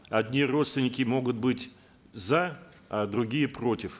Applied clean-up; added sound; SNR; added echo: none; none; none; none.